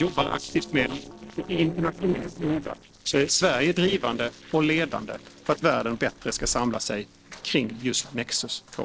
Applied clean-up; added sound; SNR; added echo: neural separator model SepFormer DNS4.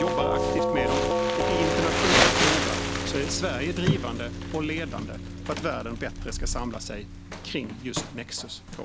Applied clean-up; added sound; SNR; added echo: none; Crumpling, crinkling + Doorbell; -5 dB; none.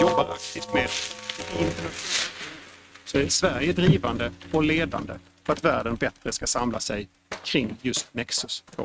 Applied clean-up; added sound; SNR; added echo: neural mask model RNNoise.